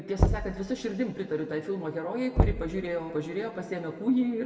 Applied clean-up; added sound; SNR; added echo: none; Knock; 1 dB; reverberation time 1.8 s.